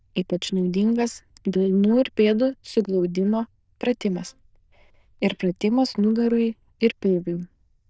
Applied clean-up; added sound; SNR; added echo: neural diffusion model UNIVERSE++.